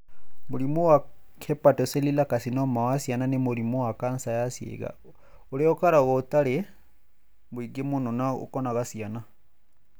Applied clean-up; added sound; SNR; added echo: none; none; none; none.